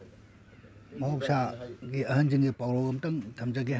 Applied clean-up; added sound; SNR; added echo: none; none; none; none.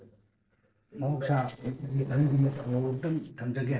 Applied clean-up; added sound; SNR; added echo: neural separator model SepFormer DNS4.